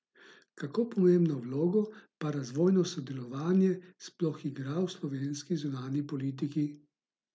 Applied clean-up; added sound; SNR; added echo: none; none; none; none.